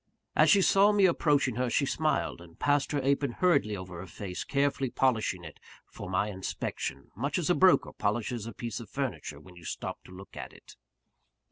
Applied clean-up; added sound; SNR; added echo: none; none; none; none.